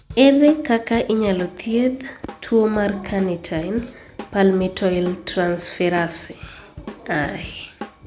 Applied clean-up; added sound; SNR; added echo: none; Drum kit; 19 dB; none.